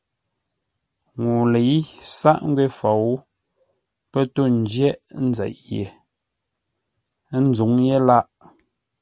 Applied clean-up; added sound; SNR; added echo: none; none; none; none.